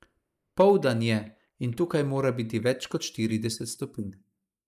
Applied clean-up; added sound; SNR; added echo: neural mask model Resemble Enhance denoiser.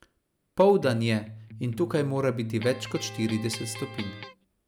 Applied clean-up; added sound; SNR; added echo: none; Electric guitar; 13 dB; none.